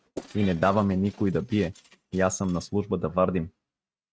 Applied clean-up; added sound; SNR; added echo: neural mask model RNNoise.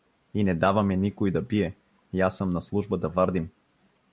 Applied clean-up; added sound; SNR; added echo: none; none; none; none.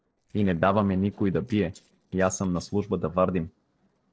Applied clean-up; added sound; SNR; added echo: neural separator model SepFormer DNS4.